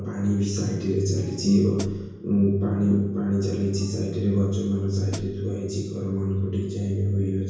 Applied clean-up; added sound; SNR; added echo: none; Hi-hat; 16 dB; reverberation time 1.0 s.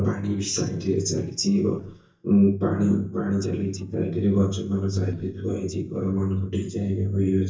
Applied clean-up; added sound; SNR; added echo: neural mask model DeepFilterNet 3.